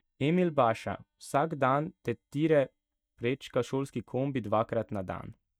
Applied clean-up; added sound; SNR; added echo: neural mask model DeepFilterNet 3.